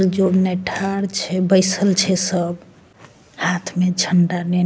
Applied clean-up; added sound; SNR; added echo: none; none; none; none.